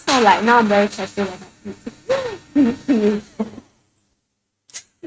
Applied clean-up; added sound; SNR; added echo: neural mask model RNNoise.